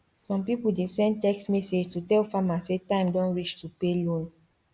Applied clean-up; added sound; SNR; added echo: none; none; none; none.